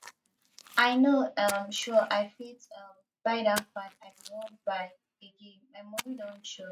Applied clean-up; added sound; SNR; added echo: neural mask model RNNoise.